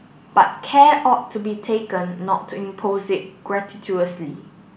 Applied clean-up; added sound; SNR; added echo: none; none; none; none.